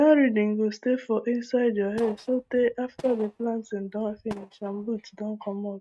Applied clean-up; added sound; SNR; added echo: neural mask model RNNoise.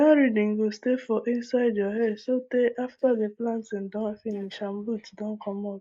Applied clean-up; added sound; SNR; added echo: neural mask model Resemble Enhance denoiser.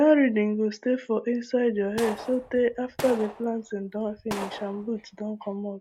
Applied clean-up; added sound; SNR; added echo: none; Gunshot, gunfire; 14 dB; none.